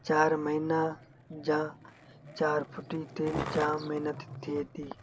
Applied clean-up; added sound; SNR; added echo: none; Skateboard; 12 dB; none.